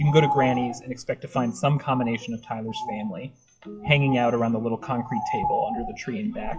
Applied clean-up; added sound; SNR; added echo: classical method WPE with log-MMSE.